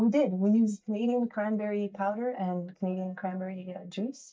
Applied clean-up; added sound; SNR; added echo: neural mask model DeepFilterNet 3.